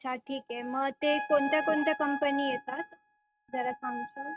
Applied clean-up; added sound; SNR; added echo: neural mask model RNNoise.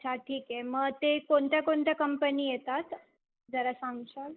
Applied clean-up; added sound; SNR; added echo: neural mask model Resemble Enhance denoiser.